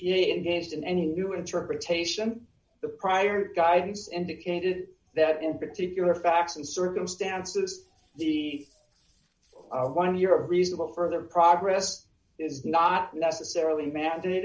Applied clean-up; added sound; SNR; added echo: none; none; none; none.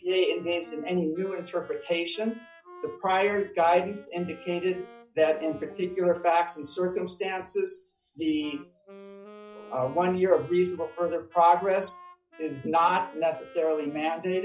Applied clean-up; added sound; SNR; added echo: classical method log-MMSE.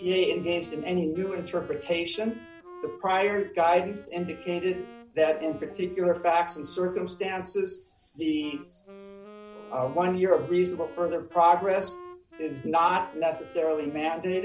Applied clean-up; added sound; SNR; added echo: none; Wind instrument, woodwind instrument; 20 dB; none.